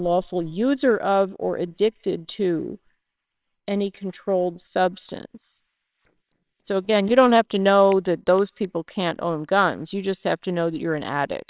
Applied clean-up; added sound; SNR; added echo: neural separator model SepFormer WHAMR!.